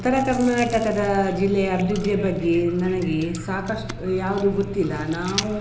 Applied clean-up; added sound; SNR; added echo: none; Chewing, mastication; 11 dB; reverberation time 1.0 s.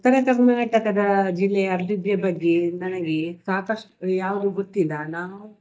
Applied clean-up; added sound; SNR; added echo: neural mask model DeepFilterNet 3.